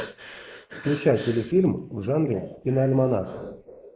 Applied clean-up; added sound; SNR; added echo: neural mask model Resemble Enhance denoiser.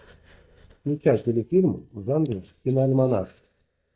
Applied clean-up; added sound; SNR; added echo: neural mask model DeepFilterNet 3.